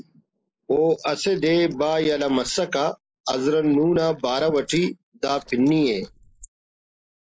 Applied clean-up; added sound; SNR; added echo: neural mask model Resemble Enhance denoiser.